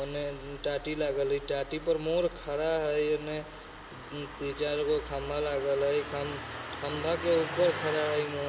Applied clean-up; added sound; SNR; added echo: none; Engine starting; 10 dB; reverberation time 1.7 s.